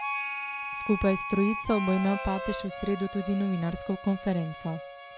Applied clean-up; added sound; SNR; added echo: none; Harmonica; 7 dB; none.